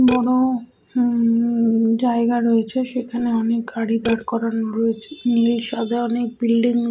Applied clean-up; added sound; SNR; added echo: none; Burping, eructation; 19 dB; none.